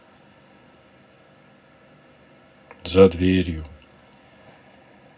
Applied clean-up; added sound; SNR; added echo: none; none; none; reverberation time 0.4 s.